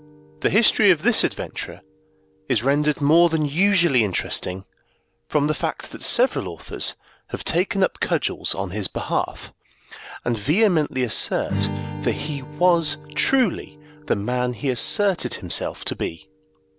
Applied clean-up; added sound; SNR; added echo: none; Strum; 15 dB; none.